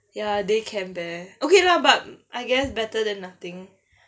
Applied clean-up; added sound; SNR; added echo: none; none; none; none.